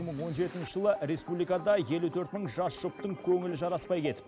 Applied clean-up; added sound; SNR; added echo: none; none; none; none.